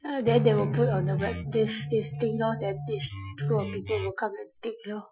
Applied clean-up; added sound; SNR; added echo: classical method Wiener filter.